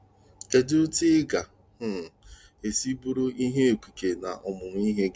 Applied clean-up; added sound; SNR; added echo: none; none; none; none.